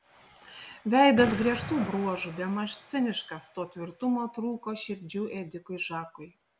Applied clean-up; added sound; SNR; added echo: none; Explosion; 15 dB; none.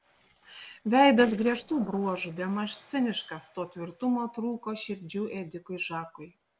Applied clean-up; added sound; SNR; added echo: neural separator model SepFormer DNS4.